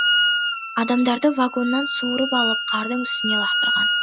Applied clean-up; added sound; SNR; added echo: none; Wind instrument, woodwind instrument; -1 dB; none.